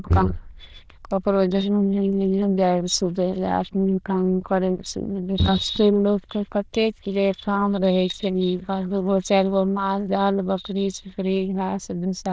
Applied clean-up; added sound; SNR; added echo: neural diffusion model UNIVERSE++.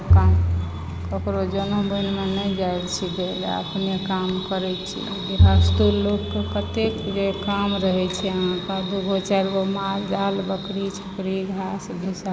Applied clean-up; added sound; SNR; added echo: none; Bowed string instrument; -2 dB; none.